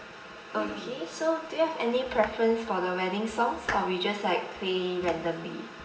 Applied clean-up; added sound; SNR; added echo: none; Domestic sounds, home sounds; 16 dB; reverberation time 1.1 s.